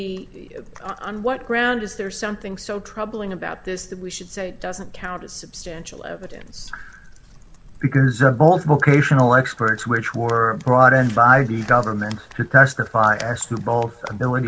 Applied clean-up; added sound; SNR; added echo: none; none; none; none.